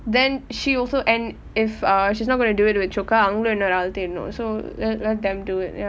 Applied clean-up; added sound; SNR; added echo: none; none; none; none.